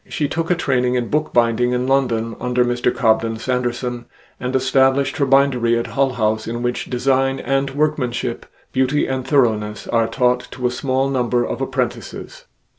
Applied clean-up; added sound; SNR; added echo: none; none; none; none.